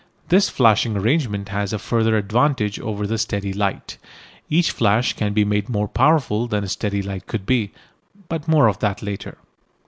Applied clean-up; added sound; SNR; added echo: none; none; none; none.